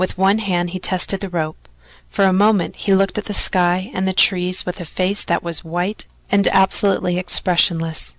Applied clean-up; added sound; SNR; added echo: none; none; none; none.